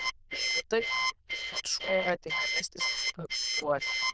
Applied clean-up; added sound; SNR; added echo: neural diffusion model UNIVERSE++.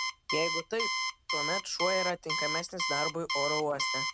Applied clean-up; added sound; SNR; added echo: none; Alarm; -1 dB; none.